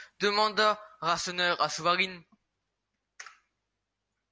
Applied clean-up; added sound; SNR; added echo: none; none; none; none.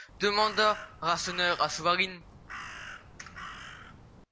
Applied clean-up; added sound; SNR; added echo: none; Crow; 14 dB; none.